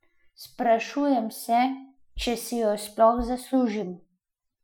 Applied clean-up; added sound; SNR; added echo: classical method Wiener filter.